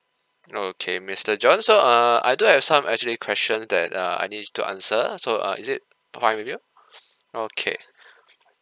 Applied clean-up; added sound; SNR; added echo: none; none; none; none.